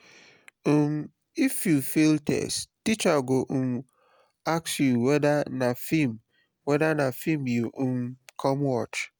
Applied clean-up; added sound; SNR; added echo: none; none; none; none.